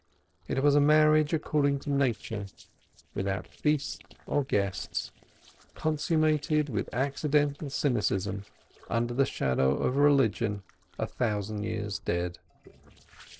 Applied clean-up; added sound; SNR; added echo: neural separator model SepFormer DNS4.